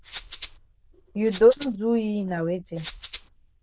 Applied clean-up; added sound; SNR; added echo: neural diffusion model UNIVERSE++.